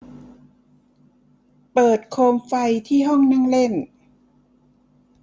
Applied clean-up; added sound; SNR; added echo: none; none; none; none.